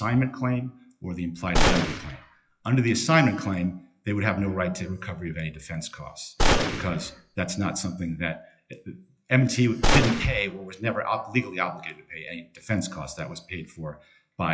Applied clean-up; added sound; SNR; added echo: classical method WPE with log-MMSE.